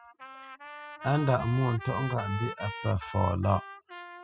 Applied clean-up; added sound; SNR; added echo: classical method spectral subtraction.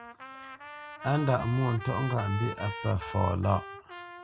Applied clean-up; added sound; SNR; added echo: none; Trumpet; 11 dB; none.